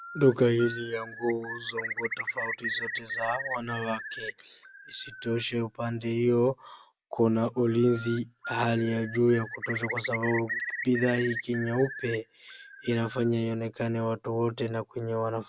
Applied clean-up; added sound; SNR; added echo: none; Bird; 10 dB; none.